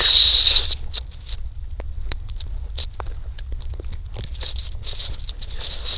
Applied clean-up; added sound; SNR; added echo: neural diffusion model UNIVERSE++.